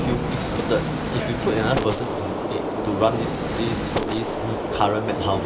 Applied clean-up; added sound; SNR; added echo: none; Gunshot, gunfire; 0 dB; none.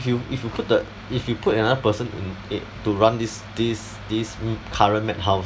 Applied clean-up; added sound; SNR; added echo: none; none; none; none.